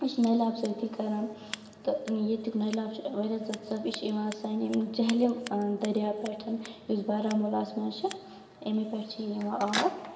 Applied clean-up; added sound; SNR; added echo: none; Scissors; 15 dB; reverberation time 2.0 s.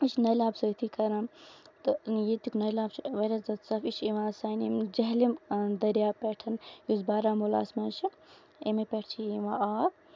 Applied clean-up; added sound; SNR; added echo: none; none; none; none.